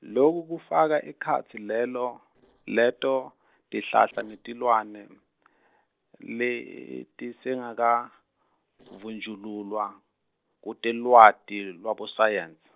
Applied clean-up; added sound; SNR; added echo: neural separator model SepFormer DNS4.